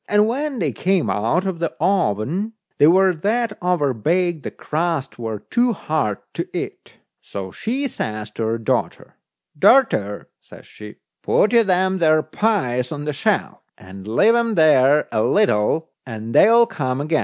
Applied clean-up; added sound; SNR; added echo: none; none; none; none.